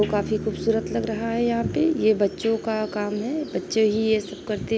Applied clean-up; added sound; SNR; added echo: none; Bass guitar; 16 dB; none.